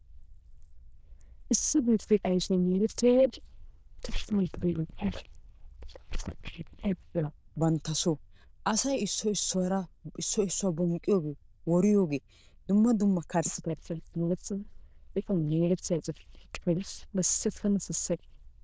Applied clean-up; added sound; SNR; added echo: neural diffusion model UNIVERSE++.